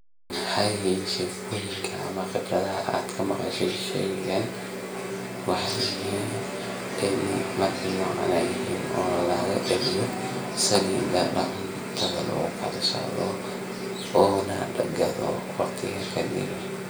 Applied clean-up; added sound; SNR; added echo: none; none; none; reverberation time 0.4 s.